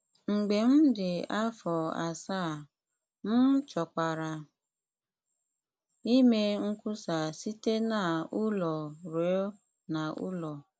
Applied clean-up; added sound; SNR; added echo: none; none; none; none.